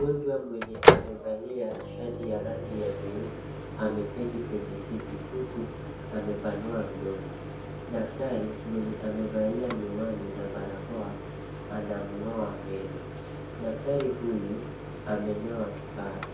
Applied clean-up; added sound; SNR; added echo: none; Microwave oven; -1 dB; reverberation time 0.6 s.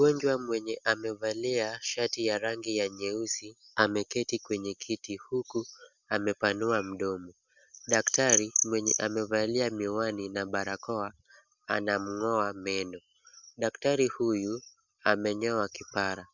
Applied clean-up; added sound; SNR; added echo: none; none; none; none.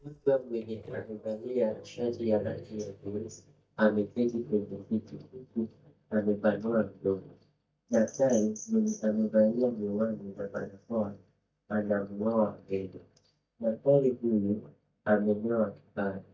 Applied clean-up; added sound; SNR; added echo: neural mask model DeepFilterNet 3.